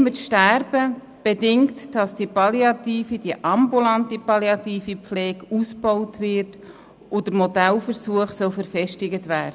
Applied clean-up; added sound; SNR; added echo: none; none; none; none.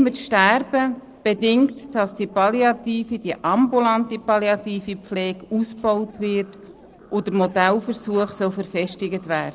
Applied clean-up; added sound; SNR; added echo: neural separator model SepFormer DNS4.